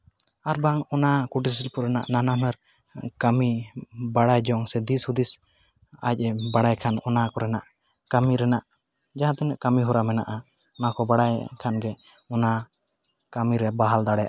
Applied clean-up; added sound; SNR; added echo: none; none; none; none.